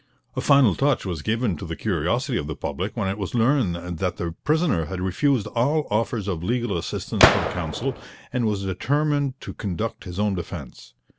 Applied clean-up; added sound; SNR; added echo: none; Gunshot, gunfire; -1 dB; none.